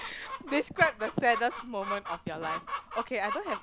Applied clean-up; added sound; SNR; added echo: none; Chicken, rooster; 8 dB; none.